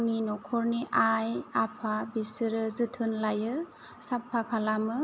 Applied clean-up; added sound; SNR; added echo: none; none; none; none.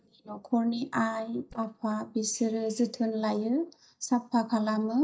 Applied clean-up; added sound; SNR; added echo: neural mask model DeepFilterNet 3.